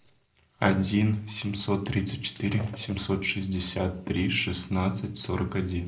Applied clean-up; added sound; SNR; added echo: neural separator model SepFormer DNS4.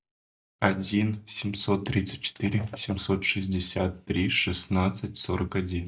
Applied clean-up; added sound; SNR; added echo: neural mask model DeepFilterNet 3.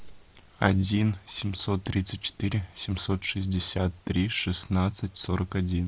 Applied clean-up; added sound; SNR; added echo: none; none; none; none.